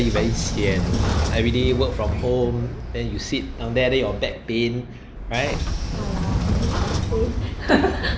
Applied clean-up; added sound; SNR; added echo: none; Sliding door / Train; 1 dB; none.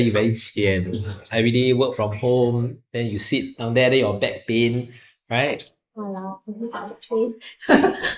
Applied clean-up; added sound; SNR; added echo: neural mask model Resemble Enhance denoiser.